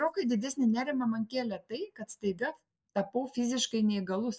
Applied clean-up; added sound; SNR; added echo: neural mask model Resemble Enhance denoiser.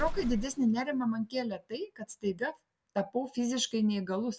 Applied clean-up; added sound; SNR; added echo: none; Explosion; 11 dB; none.